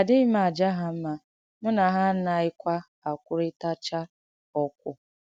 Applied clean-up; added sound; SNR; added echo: none; none; none; none.